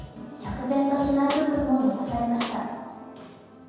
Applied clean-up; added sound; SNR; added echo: none; Snare drum; 13 dB; reverberation time 1.2 s.